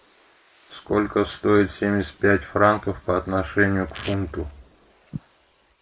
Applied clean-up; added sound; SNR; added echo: neural mask model Resemble Enhance denoiser.